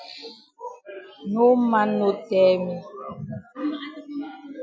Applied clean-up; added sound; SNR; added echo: none; none; none; none.